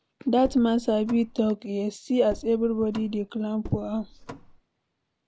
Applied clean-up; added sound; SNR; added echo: none; Car; 16 dB; none.